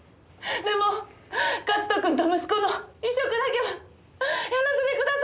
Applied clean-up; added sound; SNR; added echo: none; none; none; none.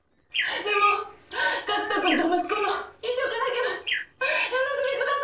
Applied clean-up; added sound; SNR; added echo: neural separator model SepFormer DNS4.